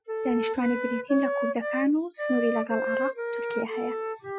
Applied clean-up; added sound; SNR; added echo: classical method Wiener filter.